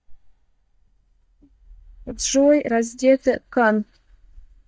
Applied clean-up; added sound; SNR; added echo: neural mask model DeepFilterNet 3.